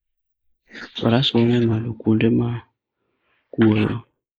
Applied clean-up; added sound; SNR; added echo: neural mask model Resemble Enhance denoiser.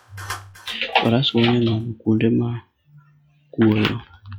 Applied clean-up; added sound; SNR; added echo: classical method log-MMSE.